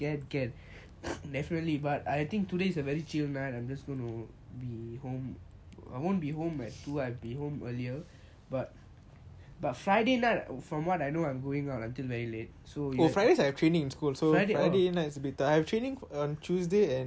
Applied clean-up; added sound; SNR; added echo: none; none; none; none.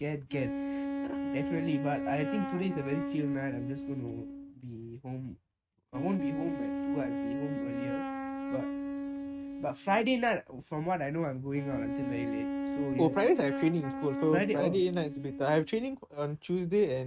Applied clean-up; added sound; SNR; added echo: neural mask model RNNoise.